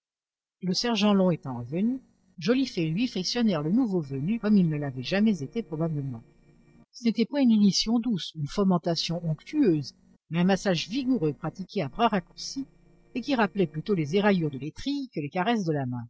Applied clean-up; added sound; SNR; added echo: neural separator model SepFormer DNS4.